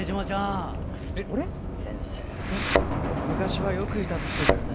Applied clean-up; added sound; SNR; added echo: none; Thump, thud + Subway, metro, underground / Train; -3 dB; none.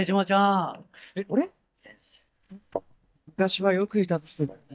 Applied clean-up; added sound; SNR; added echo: neural mask model DeepFilterNet 3.